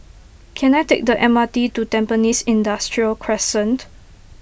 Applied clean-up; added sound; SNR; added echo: none; none; none; none.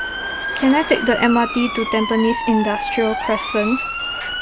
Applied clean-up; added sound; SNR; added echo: none; Motor vehicle (road) / Siren; 5 dB; none.